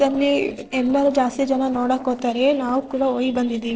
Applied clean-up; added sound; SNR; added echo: neural separator model SepFormer DNS4.